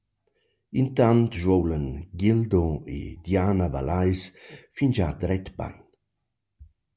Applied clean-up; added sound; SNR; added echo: none; none; none; none.